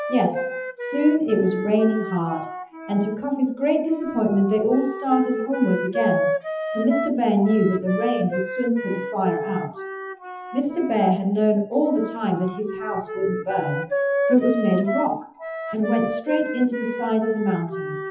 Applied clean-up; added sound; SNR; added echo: classical method WPE with log-MMSE.